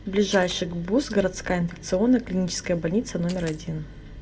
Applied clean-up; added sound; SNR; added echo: none; Coin (dropping); 19 dB; reverberation time 0.4 s.